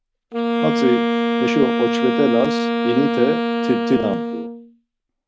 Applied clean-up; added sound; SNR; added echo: none; Wind instrument, woodwind instrument; -1 dB; none.